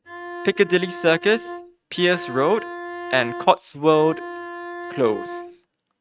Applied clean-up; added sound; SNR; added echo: neural mask model RNNoise.